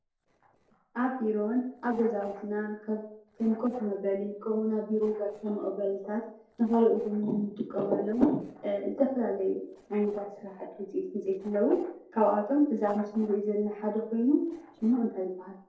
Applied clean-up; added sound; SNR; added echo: neural separator model SepFormer DNS4.